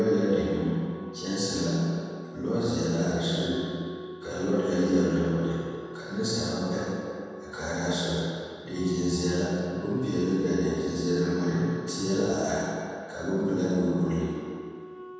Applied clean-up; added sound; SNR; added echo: none; Wind instrument, woodwind instrument; 17 dB; reverberation time 2.1 s.